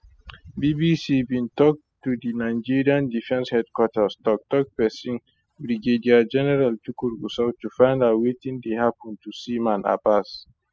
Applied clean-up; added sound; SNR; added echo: classical method spectral subtraction.